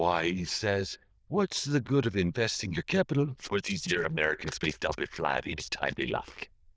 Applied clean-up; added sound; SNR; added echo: neural diffusion model UNIVERSE++.